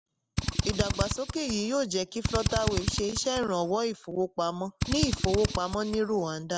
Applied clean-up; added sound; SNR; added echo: none; Drill; 2 dB; none.